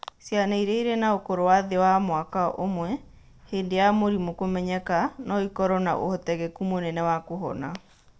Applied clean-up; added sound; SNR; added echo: none; none; none; none.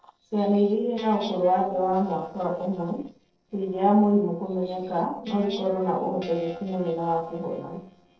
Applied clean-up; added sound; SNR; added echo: neural separator model SepFormer DNS4.